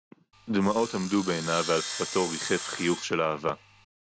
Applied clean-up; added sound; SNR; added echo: none; Sawing; 9 dB; none.